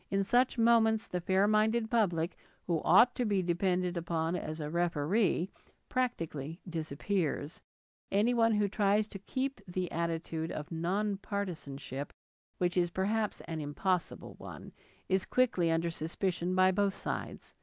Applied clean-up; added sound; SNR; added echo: none; none; none; none.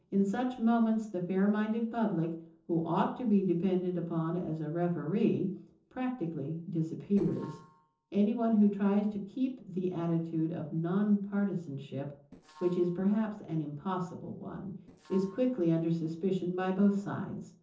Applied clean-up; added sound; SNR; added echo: neural separator model SepFormer DNS4.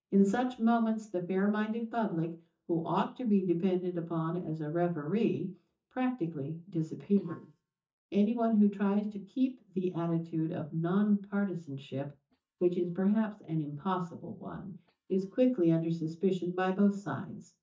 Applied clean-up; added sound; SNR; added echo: neural mask model DeepFilterNet 3.